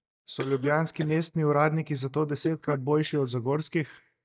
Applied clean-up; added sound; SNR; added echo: neural mask model DeepFilterNet 3.